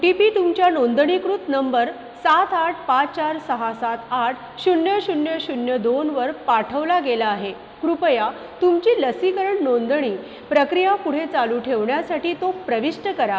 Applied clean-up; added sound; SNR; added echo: none; none; none; none.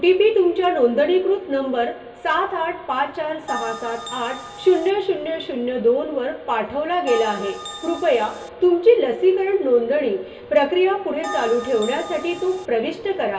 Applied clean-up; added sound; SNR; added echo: none; Bell; 13 dB; reverberation time 0.3 s.